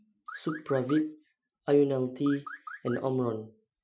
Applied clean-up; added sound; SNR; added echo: classical method Wiener filter.